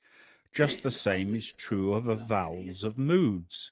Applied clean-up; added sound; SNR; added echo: neural mask model DeepFilterNet 3.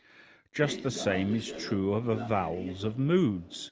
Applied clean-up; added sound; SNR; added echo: none; Train; 11 dB; none.